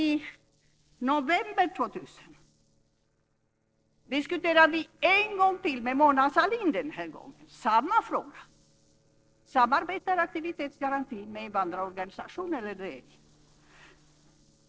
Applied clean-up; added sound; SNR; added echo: neural separator model SepFormer DNS4.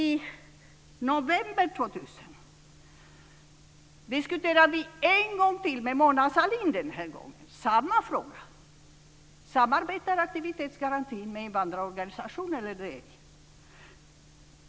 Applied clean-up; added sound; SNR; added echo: none; none; none; none.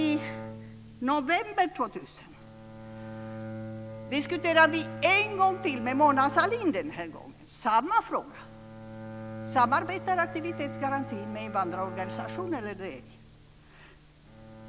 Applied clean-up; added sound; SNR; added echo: none; Bowed string instrument; 12 dB; none.